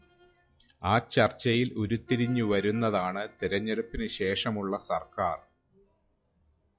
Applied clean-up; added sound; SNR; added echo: classical method log-MMSE.